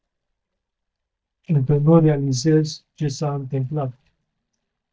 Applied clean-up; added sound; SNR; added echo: neural mask model DeepFilterNet 3.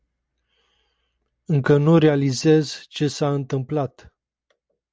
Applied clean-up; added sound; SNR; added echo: none; none; none; none.